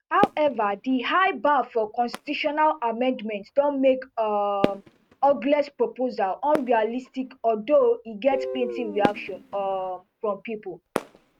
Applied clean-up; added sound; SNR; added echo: neural mask model RNNoise.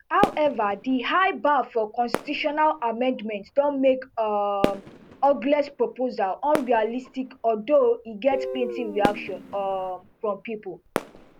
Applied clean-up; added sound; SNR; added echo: none; Fireworks + Guitar; 10 dB; none.